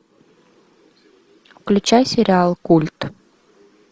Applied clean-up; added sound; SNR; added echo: neural mask model Resemble Enhance denoiser.